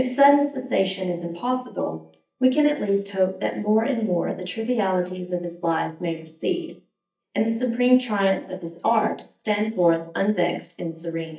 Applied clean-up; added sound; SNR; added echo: neural mask model DeepFilterNet 3.